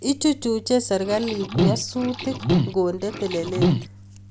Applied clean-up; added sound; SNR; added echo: none; Liquid; -1 dB; none.